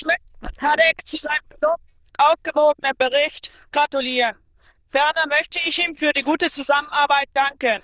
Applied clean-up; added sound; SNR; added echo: neural diffusion model UNIVERSE++.